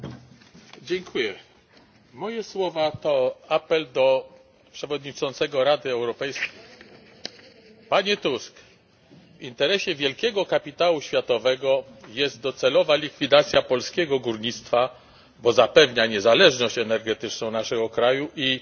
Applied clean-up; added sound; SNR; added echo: none; none; none; none.